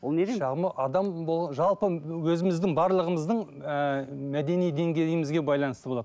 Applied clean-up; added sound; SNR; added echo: none; none; none; none.